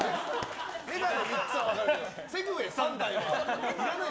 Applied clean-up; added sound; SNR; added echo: none; none; none; none.